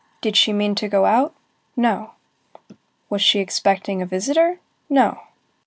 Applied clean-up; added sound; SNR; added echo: none; none; none; none.